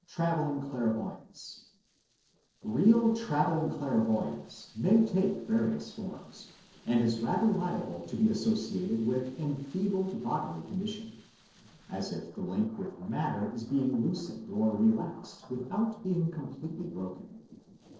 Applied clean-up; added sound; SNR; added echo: neural separator model SepFormer DNS4.